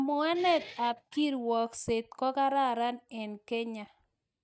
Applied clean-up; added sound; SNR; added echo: neural mask model DeepFilterNet 3.